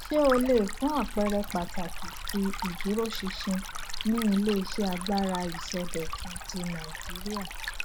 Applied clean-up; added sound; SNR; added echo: none; Stream; 5 dB; none.